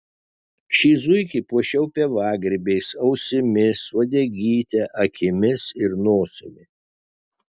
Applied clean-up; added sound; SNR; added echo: none; none; none; none.